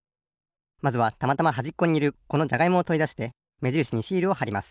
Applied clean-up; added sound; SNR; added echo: none; none; none; none.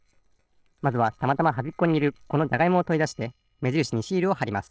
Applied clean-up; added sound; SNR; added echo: neural separator model SepFormer DNS4.